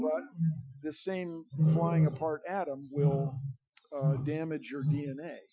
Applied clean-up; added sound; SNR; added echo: classical method Wiener filter.